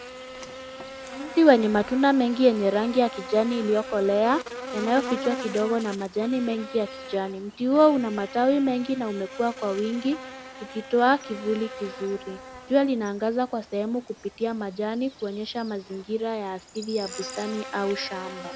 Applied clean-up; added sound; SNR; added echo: none; Buzz; 14 dB; none.